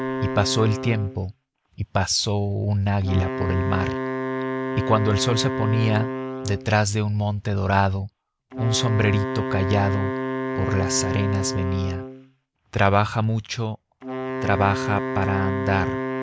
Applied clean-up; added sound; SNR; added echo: none; Wind instrument, woodwind instrument; 5 dB; none.